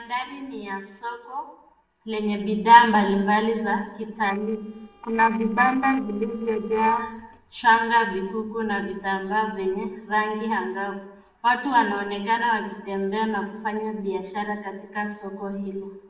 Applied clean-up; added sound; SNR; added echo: neural separator model SepFormer DNS4.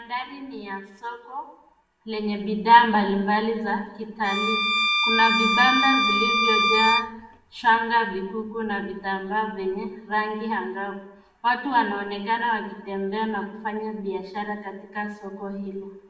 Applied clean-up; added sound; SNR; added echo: none; Bowed string instrument; -2 dB; reverberation time 0.7 s.